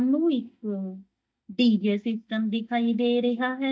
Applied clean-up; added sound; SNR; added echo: neural mask model DeepFilterNet 3.